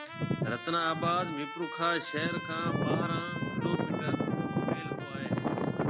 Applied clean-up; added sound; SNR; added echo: none; Trumpet; 10 dB; none.